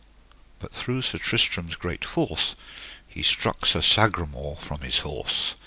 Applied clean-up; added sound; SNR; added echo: none; none; none; none.